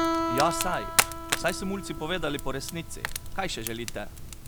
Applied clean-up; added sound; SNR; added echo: none; Guitar + Fire; -2 dB; none.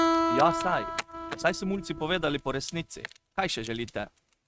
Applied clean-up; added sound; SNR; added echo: neural mask model RNNoise.